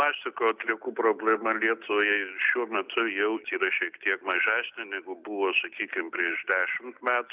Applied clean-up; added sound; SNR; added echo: none; none; none; none.